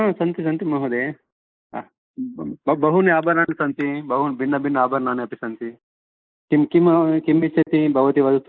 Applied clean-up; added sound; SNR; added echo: neural mask model Resemble Enhance denoiser.